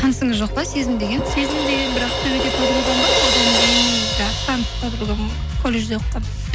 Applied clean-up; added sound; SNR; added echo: none; Crash cymbal; 1 dB; none.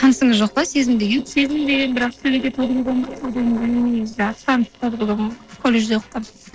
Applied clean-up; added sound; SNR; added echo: neural separator model SepFormer DNS4.